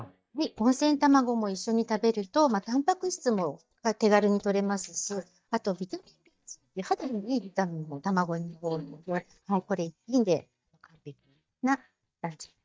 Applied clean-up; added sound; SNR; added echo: neural mask model DeepFilterNet 3.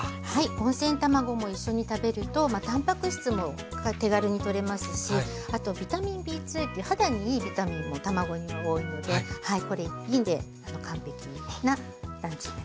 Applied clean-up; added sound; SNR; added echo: none; none; none; none.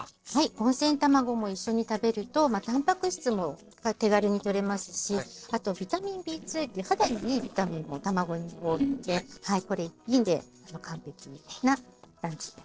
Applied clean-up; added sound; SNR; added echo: neural separator model SepFormer DNS4.